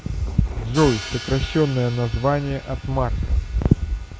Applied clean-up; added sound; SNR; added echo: none; Crash cymbal; 16 dB; none.